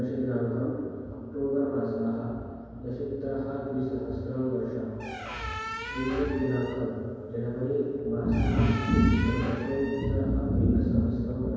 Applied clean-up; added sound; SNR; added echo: none; Squeak; 12 dB; reverberation time 2.2 s.